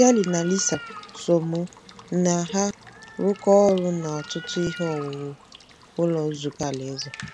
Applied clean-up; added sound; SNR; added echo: none; Water tap, faucet / Water / Liquid + Cat; 18 dB; none.